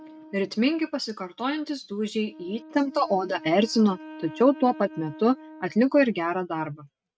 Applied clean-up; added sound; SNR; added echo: neural mask model RNNoise.